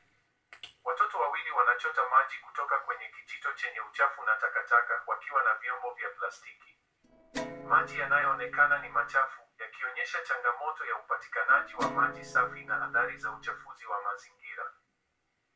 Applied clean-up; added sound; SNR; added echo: neural separator model SepFormer DNS4.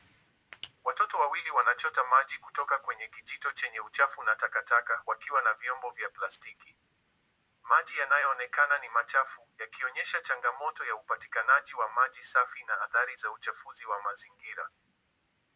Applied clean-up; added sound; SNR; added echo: none; none; none; none.